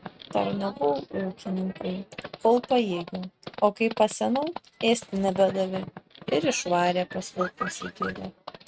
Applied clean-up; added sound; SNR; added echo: neural mask model RNNoise.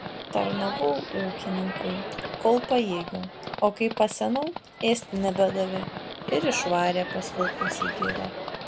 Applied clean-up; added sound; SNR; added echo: none; Livestock, farm animals, working animals + Car; 7 dB; none.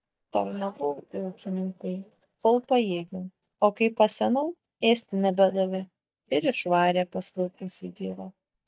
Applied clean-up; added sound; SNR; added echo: neural mask model DeepFilterNet 3.